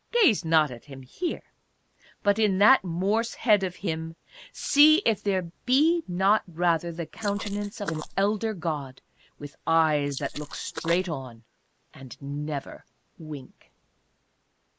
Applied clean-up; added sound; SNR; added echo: neural mask model Resemble Enhance denoiser.